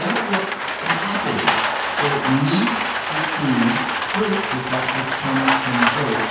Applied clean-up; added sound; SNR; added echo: none; Rain; -2 dB; reverberation time 0.6 s.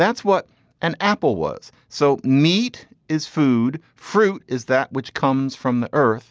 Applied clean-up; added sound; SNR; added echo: none; none; none; none.